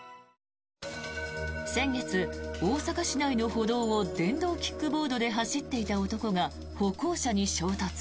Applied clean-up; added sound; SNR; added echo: none; none; none; none.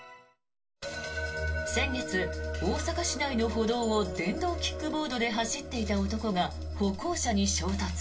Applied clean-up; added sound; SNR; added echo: none; none; none; reverberation time 0.2 s.